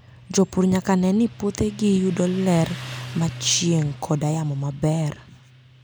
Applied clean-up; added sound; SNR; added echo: none; Motorcycle; 16 dB; none.